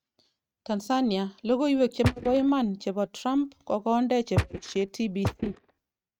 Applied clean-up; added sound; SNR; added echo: neural mask model RNNoise.